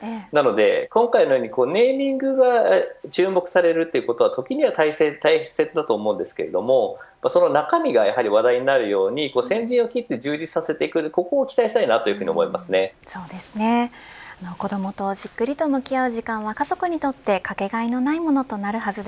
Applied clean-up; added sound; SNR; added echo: none; none; none; none.